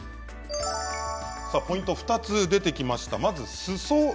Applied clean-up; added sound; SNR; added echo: none; none; none; none.